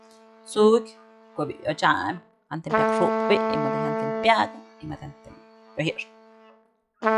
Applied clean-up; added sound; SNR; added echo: classical method log-MMSE.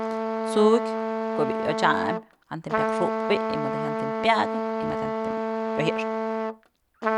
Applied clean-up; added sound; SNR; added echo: none; Trumpet; -1 dB; none.